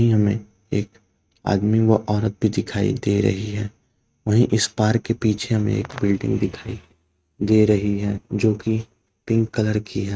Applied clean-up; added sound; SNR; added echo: neural mask model RNNoise.